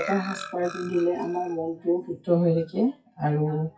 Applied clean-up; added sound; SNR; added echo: classical method WPE with log-MMSE.